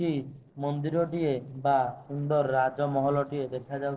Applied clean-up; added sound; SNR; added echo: neural separator model SepFormer DNS4.